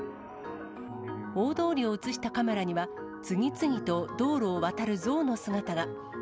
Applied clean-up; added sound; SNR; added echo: none; none; none; none.